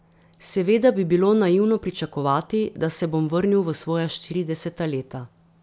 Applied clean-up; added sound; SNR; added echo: none; none; none; none.